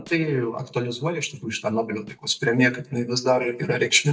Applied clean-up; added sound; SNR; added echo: neural mask model DeepFilterNet 3.